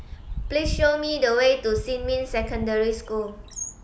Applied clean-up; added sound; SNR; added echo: none; Bird; 9 dB; none.